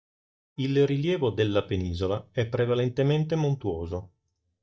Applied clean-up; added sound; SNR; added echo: neural mask model DeepFilterNet 3.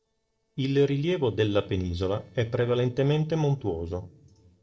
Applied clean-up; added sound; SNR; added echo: neural separator model SepFormer DNS4.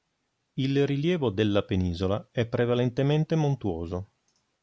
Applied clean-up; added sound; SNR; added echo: none; none; none; none.